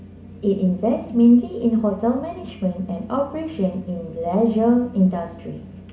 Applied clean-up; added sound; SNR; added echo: none; none; none; reverberation time 0.4 s.